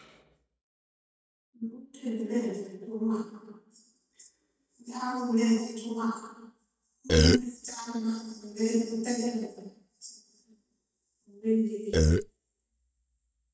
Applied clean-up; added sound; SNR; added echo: neural mask model DeepFilterNet 3.